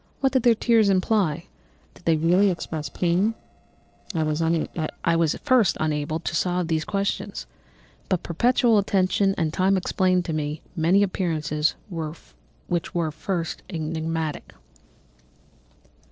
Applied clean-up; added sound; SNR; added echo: neural separator model SepFormer DNS4.